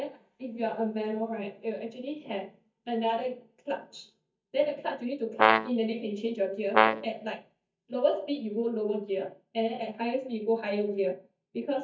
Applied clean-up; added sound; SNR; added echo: neural mask model DeepFilterNet 3.